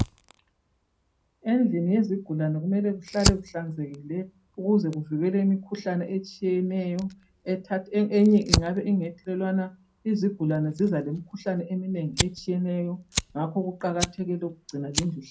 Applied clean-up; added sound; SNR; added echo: none; Fire; 8 dB; reverberation time 0.2 s.